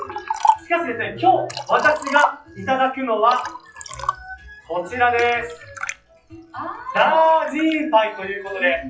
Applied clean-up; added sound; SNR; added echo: classical method WPE with log-MMSE.